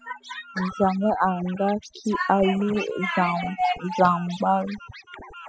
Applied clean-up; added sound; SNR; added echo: classical method spectral subtraction.